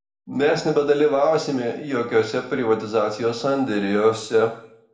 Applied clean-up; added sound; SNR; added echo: none; none; none; reverberation time 0.6 s.